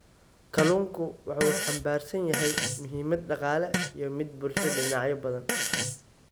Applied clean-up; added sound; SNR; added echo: none; Fart; 3 dB; none.